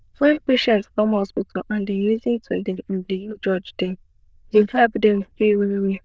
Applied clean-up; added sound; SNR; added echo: neural diffusion model UNIVERSE++.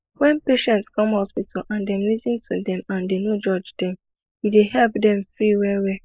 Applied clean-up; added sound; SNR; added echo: neural mask model Resemble Enhance denoiser.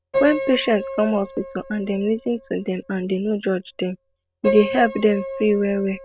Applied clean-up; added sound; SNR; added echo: none; Piano; 8 dB; none.